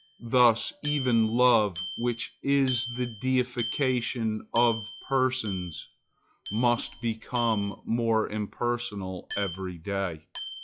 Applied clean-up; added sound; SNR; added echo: classical method log-MMSE.